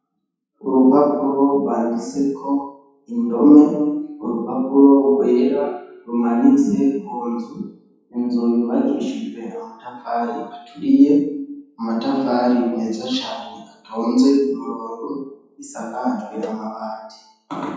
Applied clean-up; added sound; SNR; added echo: classical method WPE with log-MMSE.